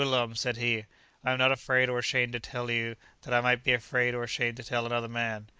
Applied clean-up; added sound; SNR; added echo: neural mask model Resemble Enhance denoiser.